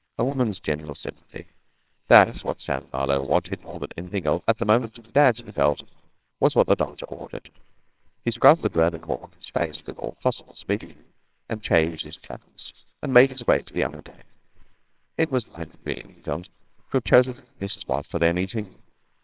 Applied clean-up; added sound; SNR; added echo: neural separator model SepFormer WHAMR!.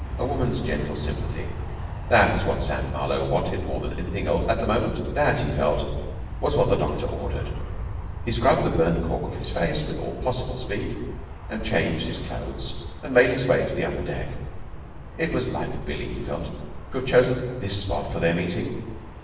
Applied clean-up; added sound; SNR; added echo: none; Aircraft; 8 dB; reverberation time 1.1 s.